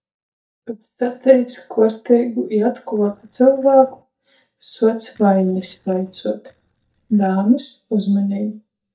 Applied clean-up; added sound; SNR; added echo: neural mask model DeepFilterNet 3.